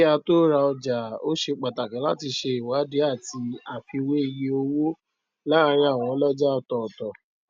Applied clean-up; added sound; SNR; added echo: none; none; none; none.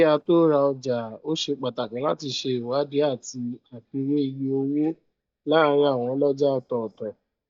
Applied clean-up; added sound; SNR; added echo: neural mask model DeepFilterNet 3.